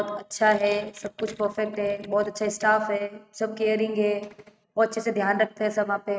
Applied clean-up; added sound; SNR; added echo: neural mask model RNNoise.